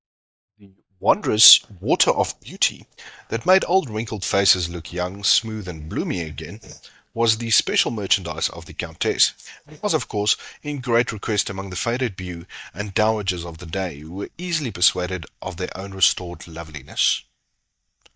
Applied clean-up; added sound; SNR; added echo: neural mask model DeepFilterNet 3.